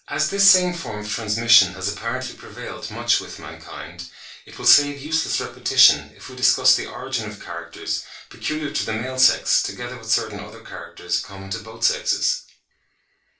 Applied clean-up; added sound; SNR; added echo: none; none; none; reverberation time 0.2 s.